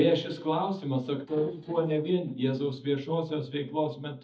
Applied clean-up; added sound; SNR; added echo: neural mask model DeepFilterNet 3.